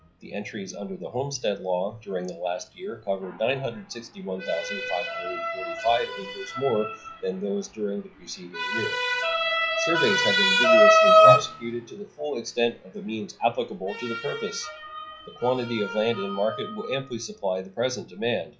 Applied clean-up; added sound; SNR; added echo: classical method log-MMSE.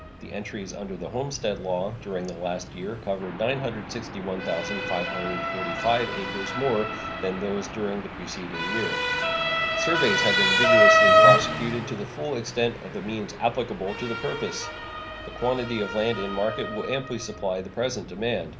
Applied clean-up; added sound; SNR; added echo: none; Motor vehicle (road) / Siren; -3 dB; none.